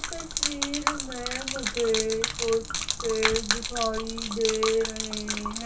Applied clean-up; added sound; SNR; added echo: none; Gurgling / Liquid; 1 dB; reverberation time 0.2 s.